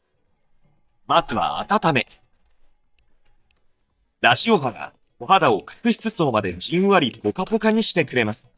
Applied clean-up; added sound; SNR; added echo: neural mask model DeepFilterNet 3.